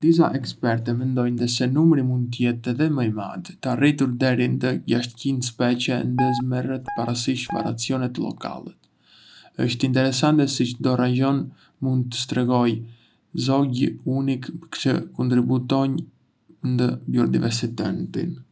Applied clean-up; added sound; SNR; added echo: none; Guitar; 8 dB; none.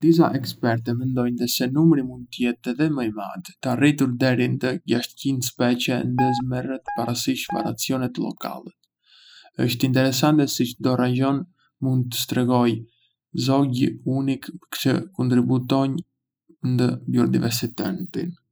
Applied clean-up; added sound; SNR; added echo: classical method spectral subtraction.